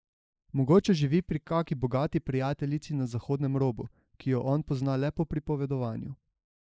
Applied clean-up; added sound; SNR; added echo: neural mask model Resemble Enhance denoiser.